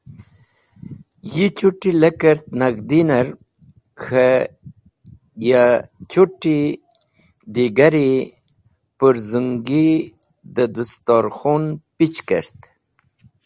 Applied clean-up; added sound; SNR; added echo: none; none; none; none.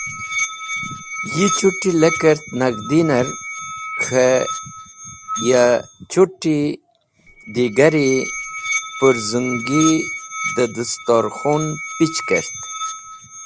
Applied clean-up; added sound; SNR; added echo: none; Musical instrument; 8 dB; none.